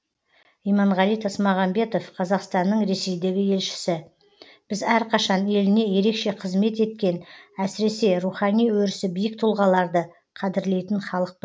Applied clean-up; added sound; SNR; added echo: none; none; none; none.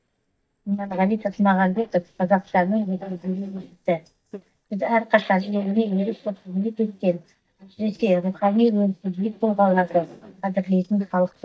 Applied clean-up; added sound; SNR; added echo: neural mask model DeepFilterNet 3.